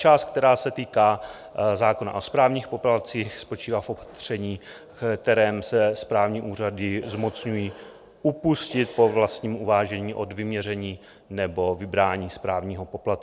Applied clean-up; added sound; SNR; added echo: none; none; none; none.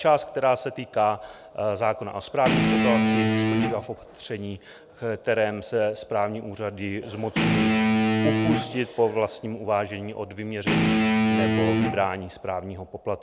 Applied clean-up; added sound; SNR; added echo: none; Guitar; -4 dB; none.